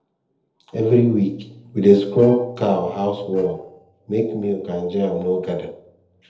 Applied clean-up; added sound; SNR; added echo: neural separator model SepFormer DNS4.